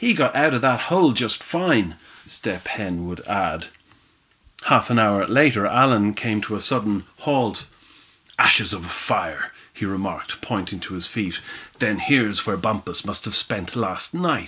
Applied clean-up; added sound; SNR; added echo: none; none; none; none.